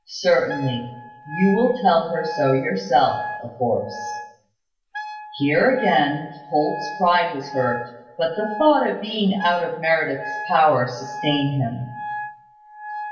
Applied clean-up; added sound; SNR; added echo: none; Wind instrument, woodwind instrument; 12 dB; reverberation time 0.7 s.